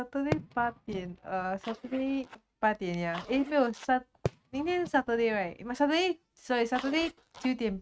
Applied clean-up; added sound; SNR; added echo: neural mask model RNNoise.